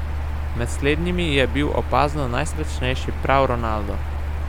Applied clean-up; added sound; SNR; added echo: none; Mechanical fan; 1 dB; none.